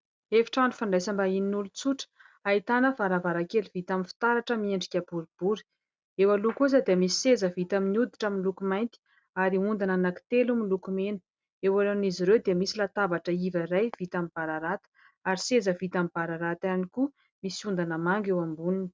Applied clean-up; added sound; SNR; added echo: none; none; none; none.